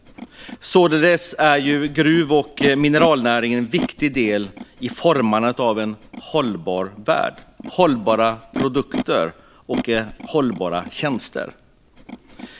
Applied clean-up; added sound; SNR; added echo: none; Animal; 13 dB; none.